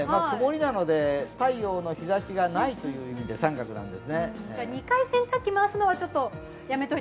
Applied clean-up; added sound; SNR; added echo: none; none; none; reverberation time 0.6 s.